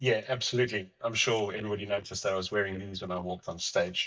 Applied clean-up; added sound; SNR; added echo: neural mask model DeepFilterNet 3.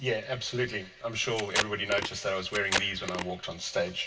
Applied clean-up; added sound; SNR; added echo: none; Packing tape, duct tape; 3 dB; reverberation time 0.1 s.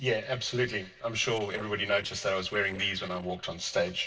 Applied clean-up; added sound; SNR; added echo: neural separator model SepFormer DNS4.